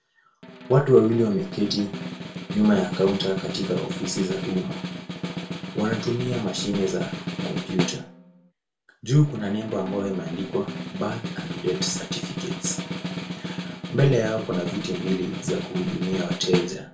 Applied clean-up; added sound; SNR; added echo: none; Snare drum; 6 dB; reverberation time 0.3 s.